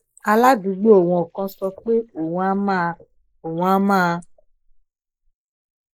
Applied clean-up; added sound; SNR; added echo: neural mask model Resemble Enhance denoiser.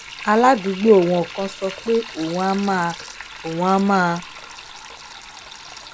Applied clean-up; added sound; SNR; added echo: none; Sink (filling or washing); 15 dB; none.